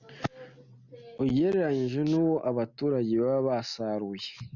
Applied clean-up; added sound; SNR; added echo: none; none; none; none.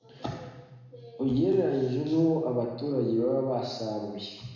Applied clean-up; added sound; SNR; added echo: none; none; none; reverberation time 1.0 s.